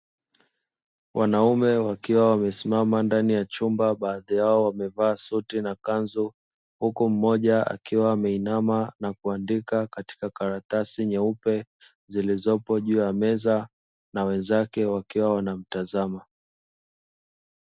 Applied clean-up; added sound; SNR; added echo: none; none; none; none.